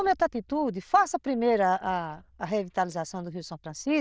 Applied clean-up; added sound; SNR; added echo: neural diffusion model UNIVERSE++.